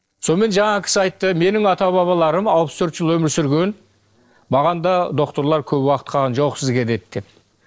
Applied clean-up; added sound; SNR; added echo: neural separator model SepFormer DNS4.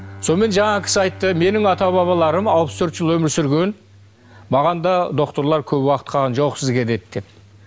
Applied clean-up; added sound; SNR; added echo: none; Bowed string instrument; 20 dB; none.